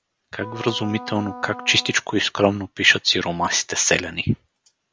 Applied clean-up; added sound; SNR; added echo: none; Wind instrument, woodwind instrument; 16 dB; none.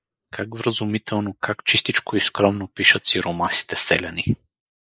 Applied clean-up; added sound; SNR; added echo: neural mask model Resemble Enhance denoiser.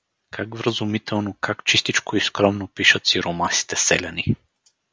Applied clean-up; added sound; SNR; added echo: none; none; none; none.